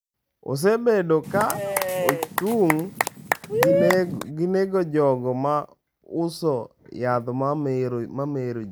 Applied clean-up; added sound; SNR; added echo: none; Applause / Cheering / Clapping; 0 dB; none.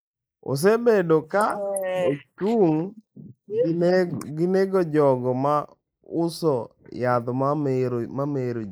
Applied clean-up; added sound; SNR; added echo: neural mask model Resemble Enhance denoiser.